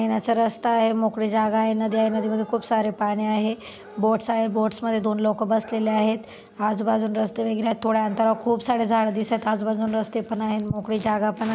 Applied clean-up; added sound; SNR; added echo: none; none; none; none.